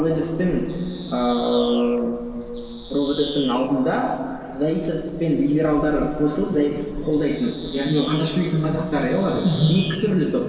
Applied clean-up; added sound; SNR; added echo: none; Bird vocalization, bird call, bird song; 15 dB; reverberation time 2.4 s.